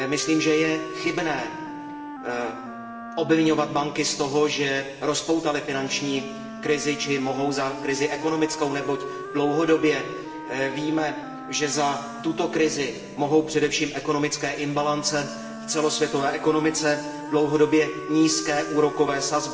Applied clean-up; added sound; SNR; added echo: none; Wind instrument, woodwind instrument; 12 dB; reverberation time 2.7 s.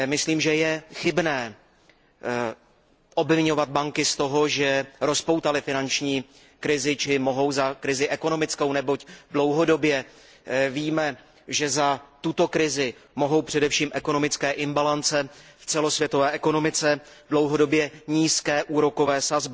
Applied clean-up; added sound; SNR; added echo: none; none; none; none.